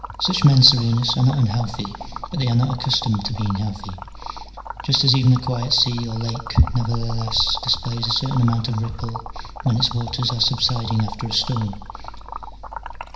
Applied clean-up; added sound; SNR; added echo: none; Liquid; 14 dB; reverberation time 0.9 s.